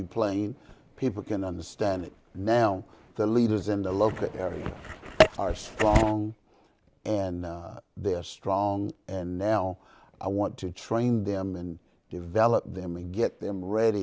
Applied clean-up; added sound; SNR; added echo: none; Explosion; 20 dB; none.